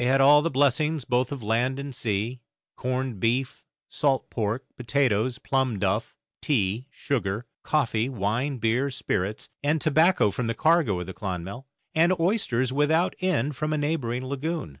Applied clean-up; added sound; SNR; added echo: none; none; none; none.